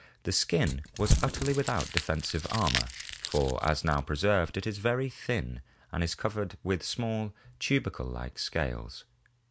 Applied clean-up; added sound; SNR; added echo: none; Crumpling, crinkling / Crushing; 3 dB; none.